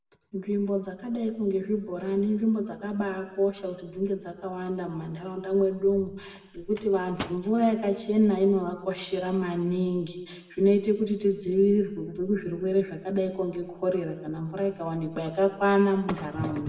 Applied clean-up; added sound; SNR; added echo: none; Microwave oven; 17 dB; reverberation time 0.9 s.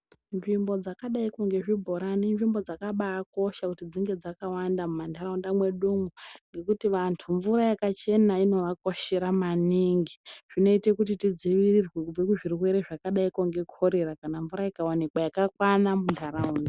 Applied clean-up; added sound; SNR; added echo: none; none; none; none.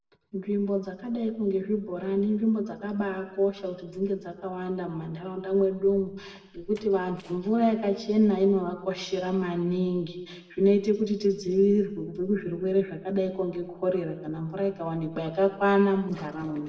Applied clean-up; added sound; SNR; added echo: neural separator model SepFormer DNS4.